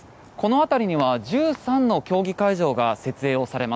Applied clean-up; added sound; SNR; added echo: none; none; none; none.